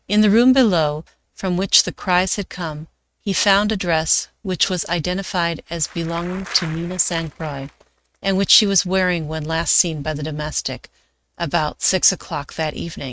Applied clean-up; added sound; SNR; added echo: neural mask model RNNoise.